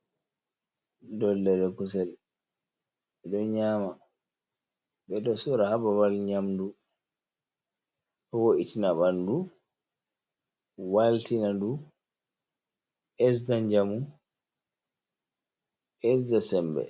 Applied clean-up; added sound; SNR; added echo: none; none; none; none.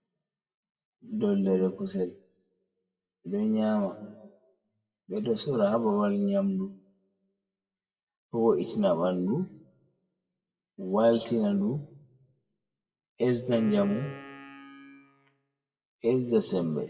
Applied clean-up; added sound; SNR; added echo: classical method WPE with log-MMSE.